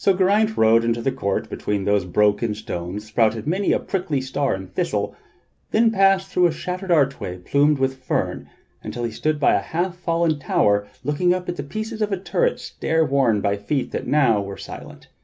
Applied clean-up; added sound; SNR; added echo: none; none; none; none.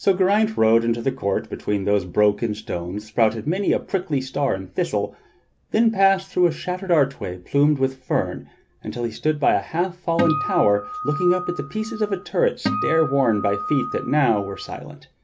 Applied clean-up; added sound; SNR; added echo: none; Acoustic guitar; 7 dB; none.